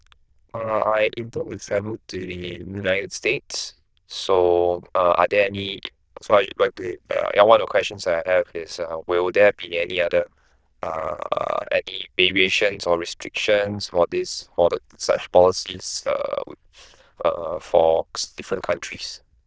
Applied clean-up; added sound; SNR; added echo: neural diffusion model UNIVERSE++.